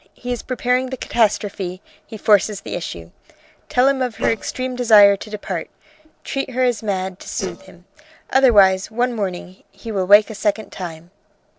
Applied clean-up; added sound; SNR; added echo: neural separator model SepFormer DNS4.